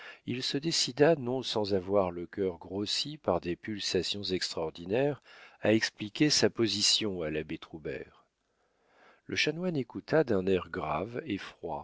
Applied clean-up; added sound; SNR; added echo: none; none; none; none.